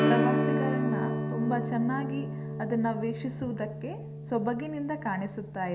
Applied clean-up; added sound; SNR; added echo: none; Strum; -1 dB; reverberation time 2.4 s.